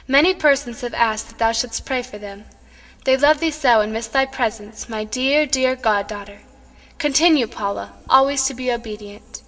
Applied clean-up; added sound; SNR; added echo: none; none; none; reverberation time 1.3 s.